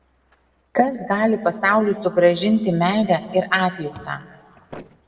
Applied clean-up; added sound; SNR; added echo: neural separator model SepFormer DNS4.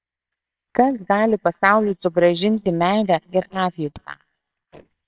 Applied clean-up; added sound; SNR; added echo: neural separator model SepFormer WHAMR!.